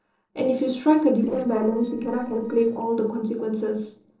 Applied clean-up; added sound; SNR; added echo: neural separator model SepFormer DNS4.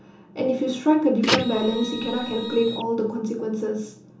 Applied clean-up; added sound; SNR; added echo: none; Printer; 4 dB; reverberation time 1.2 s.